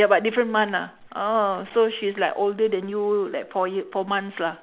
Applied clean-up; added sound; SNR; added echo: none; none; none; none.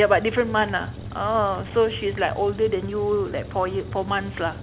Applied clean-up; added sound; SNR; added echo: none; Truck; 11 dB; none.